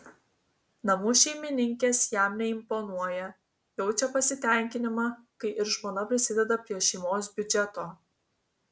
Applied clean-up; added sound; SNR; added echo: none; none; none; none.